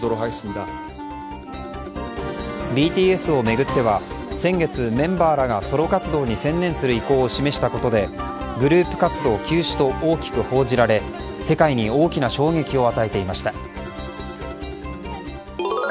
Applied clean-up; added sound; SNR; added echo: none; Wind instrument, woodwind instrument; 17 dB; none.